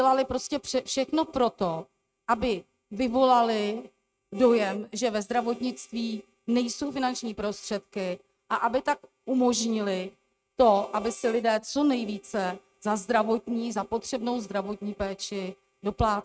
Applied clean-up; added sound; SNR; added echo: neural mask model RNNoise.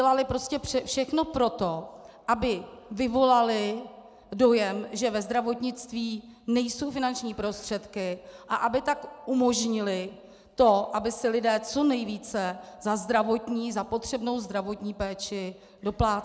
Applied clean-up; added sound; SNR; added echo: none; none; none; none.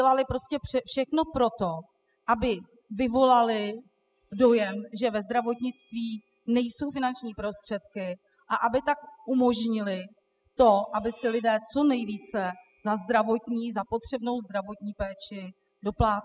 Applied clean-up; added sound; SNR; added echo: classical method spectral subtraction.